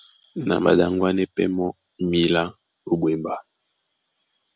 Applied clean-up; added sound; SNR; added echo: none; none; none; none.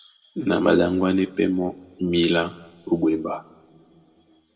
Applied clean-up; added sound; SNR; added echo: none; none; none; reverberation time 1.4 s.